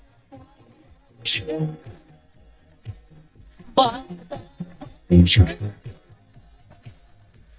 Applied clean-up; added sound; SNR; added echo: neural mask model DeepFilterNet 3.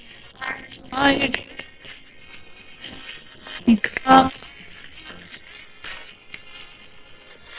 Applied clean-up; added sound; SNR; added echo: neural separator model SepFormer WHAM!.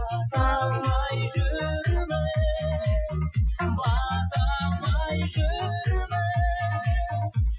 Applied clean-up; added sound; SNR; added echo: classical method Wiener filter.